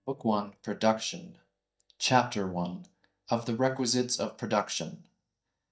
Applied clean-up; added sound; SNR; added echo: neural mask model DeepFilterNet 3.